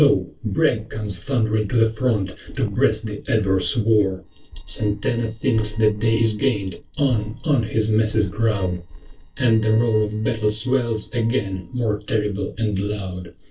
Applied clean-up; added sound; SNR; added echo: neural separator model SepFormer DNS4.